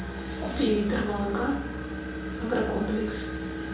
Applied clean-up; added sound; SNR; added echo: none; Musical instrument; 7 dB; reverberation time 0.5 s.